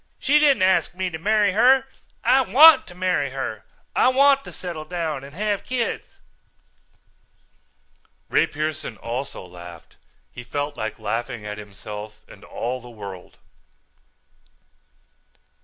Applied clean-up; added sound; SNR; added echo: none; none; none; none.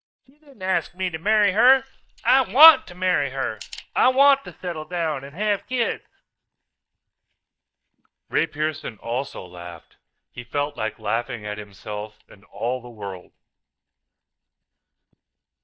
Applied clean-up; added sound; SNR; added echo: neural mask model DeepFilterNet 3.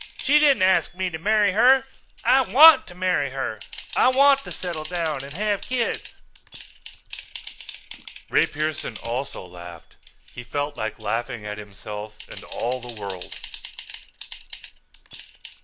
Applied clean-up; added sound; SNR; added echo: none; Typing; 10 dB; none.